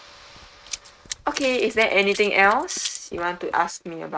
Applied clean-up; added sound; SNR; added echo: neural mask model RNNoise.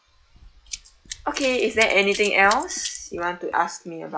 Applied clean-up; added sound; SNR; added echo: classical method log-MMSE.